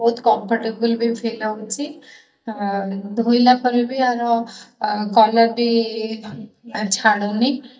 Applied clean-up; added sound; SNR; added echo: neural mask model DeepFilterNet 3.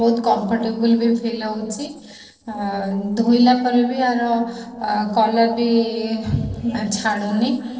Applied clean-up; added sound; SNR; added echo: neural separator model SepFormer DNS4.